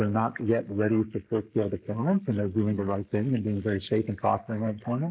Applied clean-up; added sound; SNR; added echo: neural mask model Resemble Enhance denoiser.